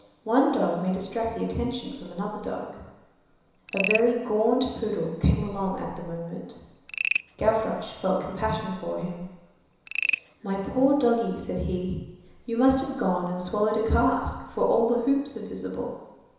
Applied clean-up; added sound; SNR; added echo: none; Frog; 8 dB; reverberation time 1.0 s.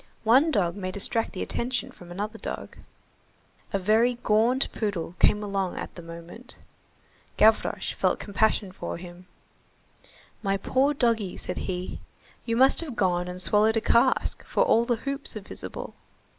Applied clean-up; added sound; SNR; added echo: none; none; none; none.